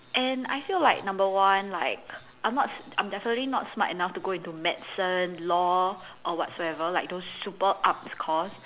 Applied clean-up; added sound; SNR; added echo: none; none; none; none.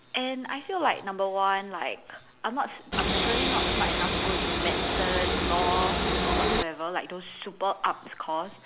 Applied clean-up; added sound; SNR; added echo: none; Train; -4 dB; none.